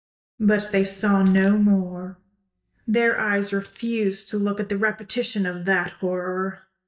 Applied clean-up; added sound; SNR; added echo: neural mask model DeepFilterNet 3.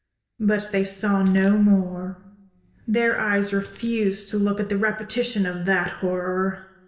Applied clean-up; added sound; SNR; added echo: none; Coin (dropping); 19 dB; reverberation time 0.9 s.